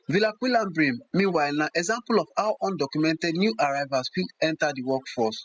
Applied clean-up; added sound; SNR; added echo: classical method spectral subtraction.